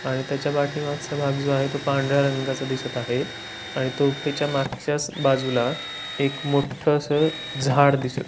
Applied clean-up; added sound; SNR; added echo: none; Drill; 12 dB; none.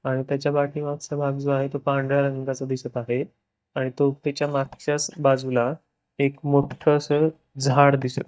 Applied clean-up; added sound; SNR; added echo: neural mask model DeepFilterNet 3.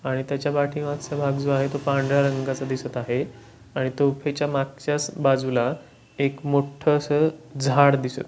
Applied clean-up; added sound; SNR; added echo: none; none; none; none.